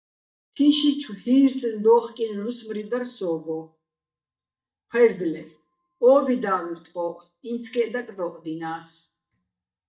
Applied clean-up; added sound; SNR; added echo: neural mask model DeepFilterNet 3.